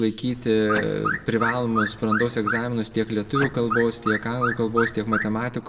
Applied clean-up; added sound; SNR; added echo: none; Alarm / Car; 5 dB; reverberation time 1.1 s.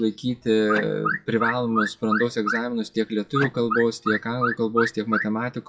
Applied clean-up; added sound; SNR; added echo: classical method WPE with log-MMSE.